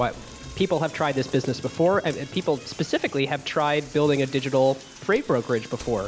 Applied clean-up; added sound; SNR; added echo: none; Toilet flush / Door + Knock / Slam; 19 dB; none.